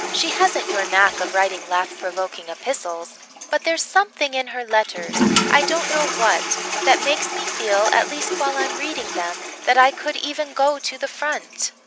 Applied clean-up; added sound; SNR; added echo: none; Toilet flush; 5 dB; none.